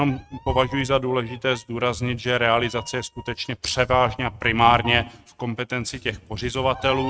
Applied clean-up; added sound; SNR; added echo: neural mask model RNNoise.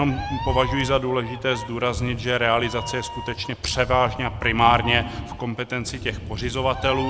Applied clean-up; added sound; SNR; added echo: none; Meow; 8 dB; none.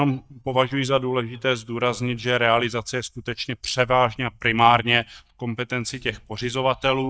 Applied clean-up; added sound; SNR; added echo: neural mask model DeepFilterNet 3.